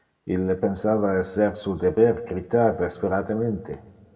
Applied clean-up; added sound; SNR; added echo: none; none; none; reverberation time 1.7 s.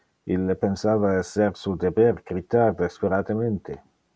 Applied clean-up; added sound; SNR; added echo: none; none; none; none.